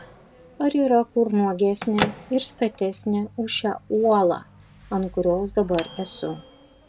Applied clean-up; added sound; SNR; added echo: none; Microwave oven / Bell; 13 dB; none.